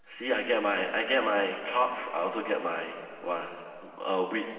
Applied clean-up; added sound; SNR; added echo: none; none; none; reverberation time 2.7 s.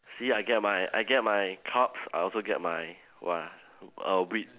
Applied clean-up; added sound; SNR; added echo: none; none; none; none.